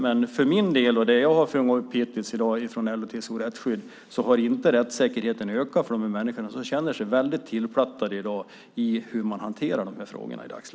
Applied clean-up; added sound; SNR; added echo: none; none; none; none.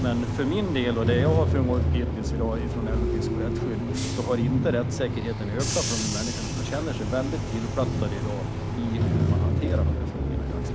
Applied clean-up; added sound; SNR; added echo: none; Bus / Engine; -4 dB; none.